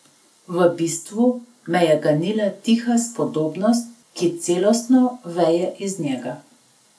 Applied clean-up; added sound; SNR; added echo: none; none; none; none.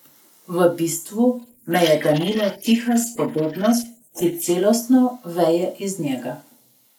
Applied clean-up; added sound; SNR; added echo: neural mask model Resemble Enhance denoiser.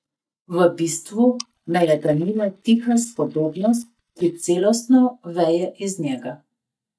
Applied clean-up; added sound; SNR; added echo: neural mask model DeepFilterNet 3.